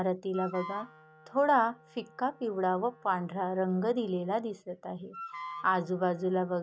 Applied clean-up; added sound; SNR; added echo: none; Wind instrument, woodwind instrument; 17 dB; none.